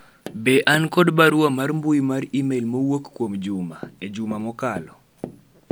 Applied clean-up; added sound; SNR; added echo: none; Tap; 19 dB; none.